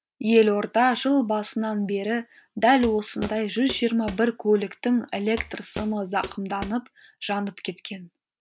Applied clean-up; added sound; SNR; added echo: none; Walk, footsteps; 14 dB; none.